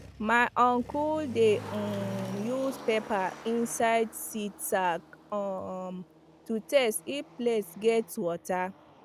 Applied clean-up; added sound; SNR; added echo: none; Motor vehicle (road); 16 dB; none.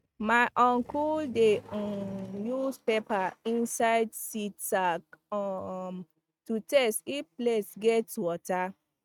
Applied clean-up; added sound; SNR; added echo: neural mask model RNNoise.